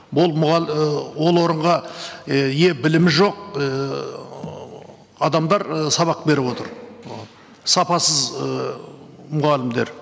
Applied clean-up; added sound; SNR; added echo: none; none; none; none.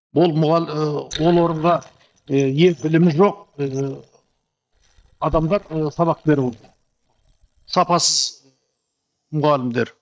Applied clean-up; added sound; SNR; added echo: neural mask model DeepFilterNet 3.